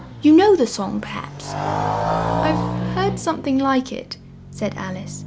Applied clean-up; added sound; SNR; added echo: none; Motorcycle; 5 dB; none.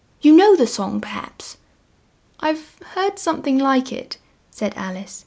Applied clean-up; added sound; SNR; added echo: none; none; none; none.